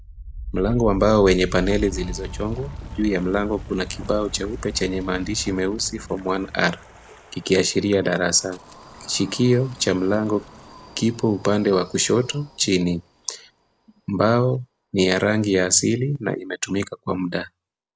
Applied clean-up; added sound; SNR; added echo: none; Wind; 14 dB; none.